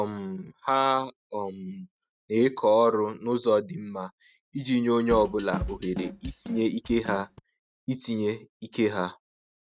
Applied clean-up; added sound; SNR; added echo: neural mask model RNNoise.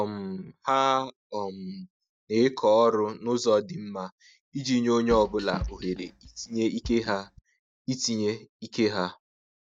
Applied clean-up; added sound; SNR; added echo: neural mask model DeepFilterNet 3.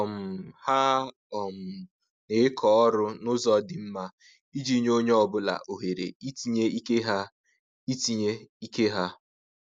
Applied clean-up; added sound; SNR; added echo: none; none; none; none.